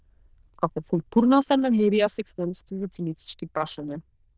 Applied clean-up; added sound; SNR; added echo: neural diffusion model UNIVERSE++.